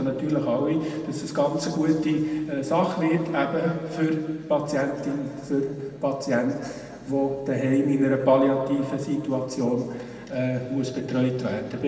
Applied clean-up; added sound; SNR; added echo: none; none; none; reverberation time 2.1 s.